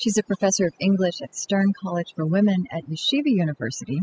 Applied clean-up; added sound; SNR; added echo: classical method spectral subtraction.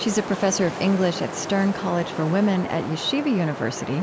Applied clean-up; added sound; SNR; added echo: none; Wind; 9 dB; none.